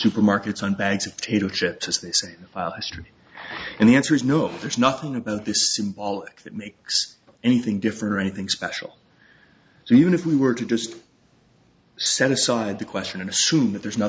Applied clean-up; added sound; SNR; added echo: none; none; none; none.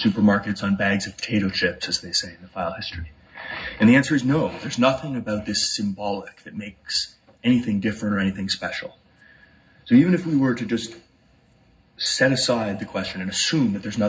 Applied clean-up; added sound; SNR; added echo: none; none; none; reverberation time 0.4 s.